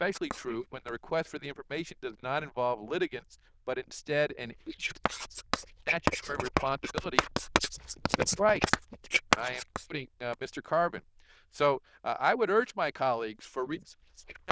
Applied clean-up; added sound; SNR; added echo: neural diffusion model UNIVERSE++.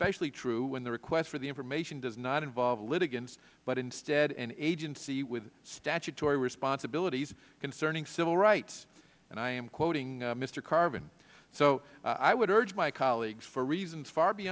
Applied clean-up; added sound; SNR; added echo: none; none; none; none.